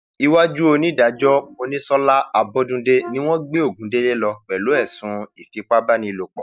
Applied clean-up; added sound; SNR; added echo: none; Brass instrument; 19 dB; none.